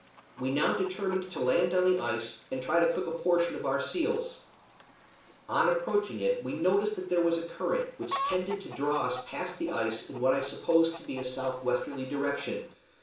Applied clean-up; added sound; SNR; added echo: none; Chicken, rooster; 16 dB; reverberation time 0.4 s.